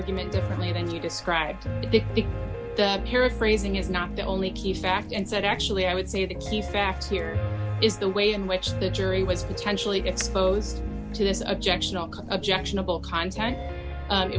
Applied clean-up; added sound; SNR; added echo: none; Piano; 4 dB; none.